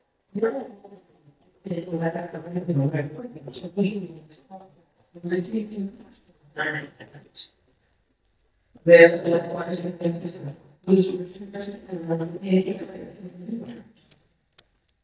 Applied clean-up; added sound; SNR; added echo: neural mask model DeepFilterNet 3.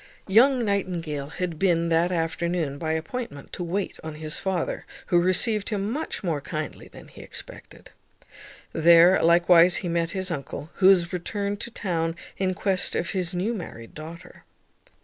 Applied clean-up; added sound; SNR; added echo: none; none; none; none.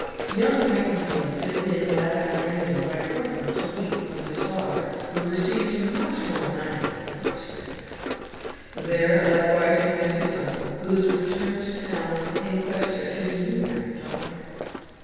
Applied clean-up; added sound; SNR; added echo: none; Run; 7 dB; reverberation time 2.1 s.